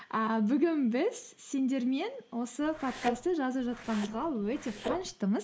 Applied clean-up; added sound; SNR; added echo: neural mask model Resemble Enhance denoiser.